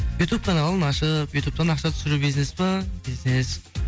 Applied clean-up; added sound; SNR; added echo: none; none; none; none.